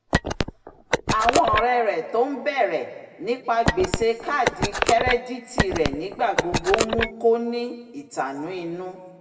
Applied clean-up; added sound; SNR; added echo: none; Telephone; 1 dB; reverberation time 1.2 s.